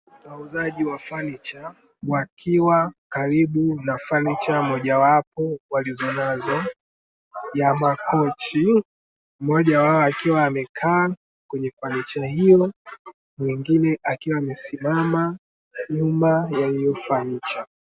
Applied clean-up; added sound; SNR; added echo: none; none; none; none.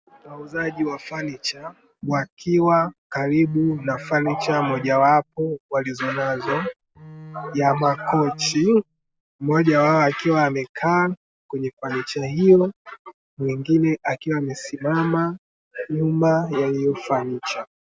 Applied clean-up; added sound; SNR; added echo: none; Bowed string instrument; 20 dB; none.